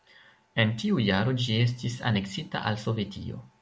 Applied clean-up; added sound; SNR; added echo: none; none; none; none.